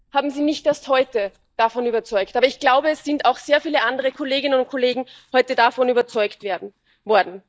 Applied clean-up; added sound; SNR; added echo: neural mask model DeepFilterNet 3.